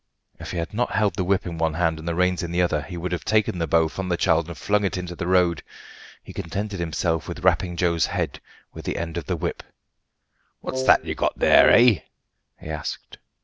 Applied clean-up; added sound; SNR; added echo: none; Wind instrument, woodwind instrument; 8 dB; none.